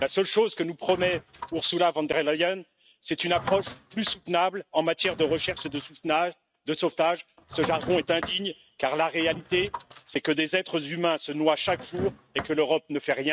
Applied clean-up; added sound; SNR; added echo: neural mask model RNNoise.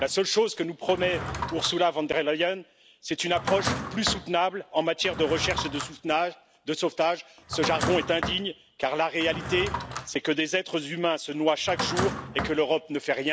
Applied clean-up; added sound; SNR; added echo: none; Drawer open or close; 8 dB; none.